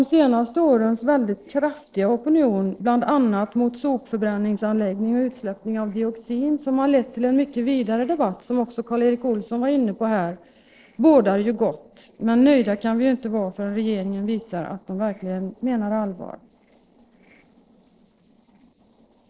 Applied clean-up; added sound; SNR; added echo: neural separator model SepFormer DNS4.